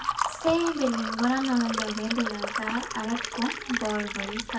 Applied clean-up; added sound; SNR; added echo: none; Liquid; 4 dB; reverberation time 0.2 s.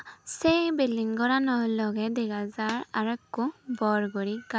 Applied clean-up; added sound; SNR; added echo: none; none; none; none.